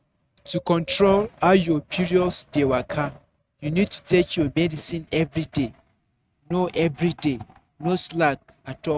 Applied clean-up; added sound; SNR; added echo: neural mask model RNNoise.